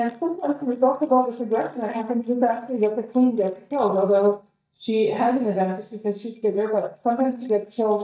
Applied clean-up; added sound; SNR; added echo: neural mask model DeepFilterNet 3.